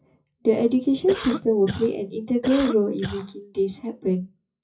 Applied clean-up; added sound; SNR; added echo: classical method WPE with log-MMSE.